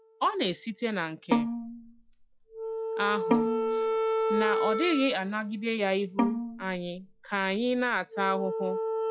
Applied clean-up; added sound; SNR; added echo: classical method log-MMSE.